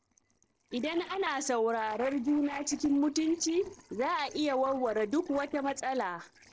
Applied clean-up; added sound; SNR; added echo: neural separator model SepFormer DNS4.